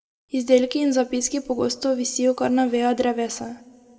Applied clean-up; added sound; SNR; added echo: none; none; none; reverberation time 1.2 s.